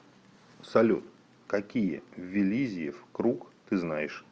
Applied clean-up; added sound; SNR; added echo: none; none; none; none.